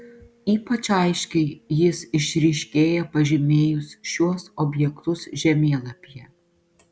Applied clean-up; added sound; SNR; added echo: none; none; none; none.